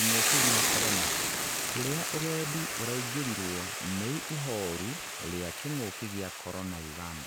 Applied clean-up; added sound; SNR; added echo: none; Boiling / Hiss; -4 dB; none.